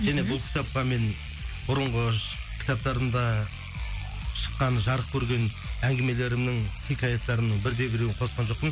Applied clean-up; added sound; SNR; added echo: none; Engine / Domestic sounds, home sounds; 15 dB; none.